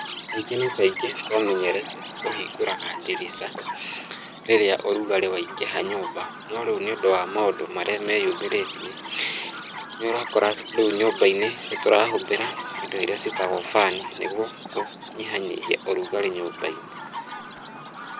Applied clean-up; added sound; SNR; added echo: none; Chirp, tweet; 10 dB; none.